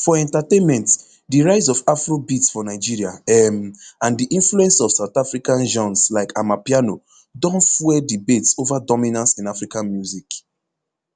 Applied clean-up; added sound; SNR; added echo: none; none; none; none.